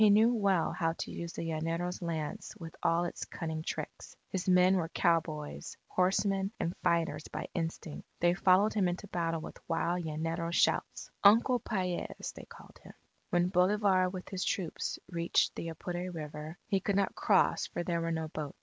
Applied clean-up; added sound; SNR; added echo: none; none; none; none.